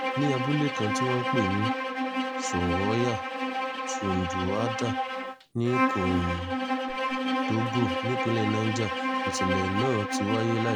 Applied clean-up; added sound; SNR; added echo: none; Bowed string instrument; -1 dB; none.